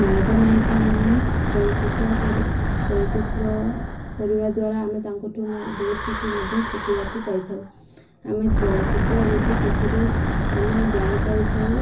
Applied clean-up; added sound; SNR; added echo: none; Wind / Breathing; -1 dB; reverberation time 0.4 s.